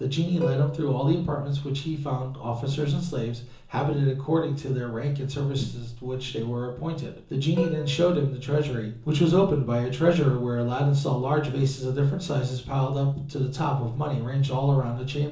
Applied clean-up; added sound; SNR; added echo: neural separator model SepFormer DNS4.